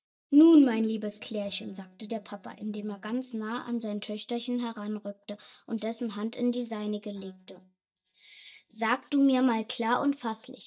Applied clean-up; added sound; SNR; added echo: neural mask model DeepFilterNet 3.